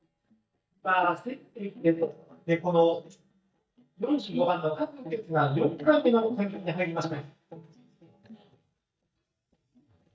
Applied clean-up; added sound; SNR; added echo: neural mask model DeepFilterNet 3.